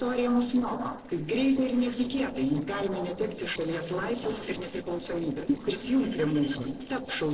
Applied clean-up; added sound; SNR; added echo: neural separator model SepFormer DNS4.